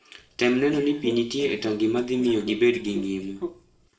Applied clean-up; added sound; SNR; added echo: neural separator model SepFormer DNS4.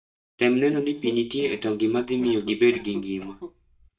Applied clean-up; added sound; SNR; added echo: neural mask model DeepFilterNet 3.